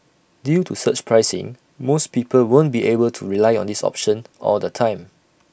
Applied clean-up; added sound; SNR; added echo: none; none; none; none.